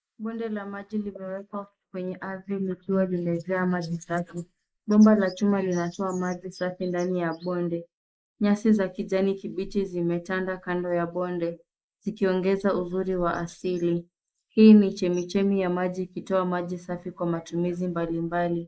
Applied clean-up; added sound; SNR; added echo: neural mask model Resemble Enhance denoiser.